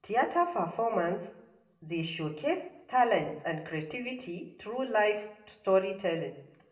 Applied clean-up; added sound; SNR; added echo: none; none; none; reverberation time 0.6 s.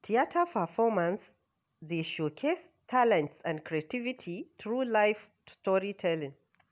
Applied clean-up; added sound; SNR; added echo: none; none; none; none.